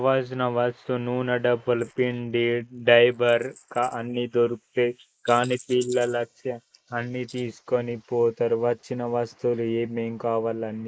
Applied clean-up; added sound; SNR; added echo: neural mask model Resemble Enhance denoiser.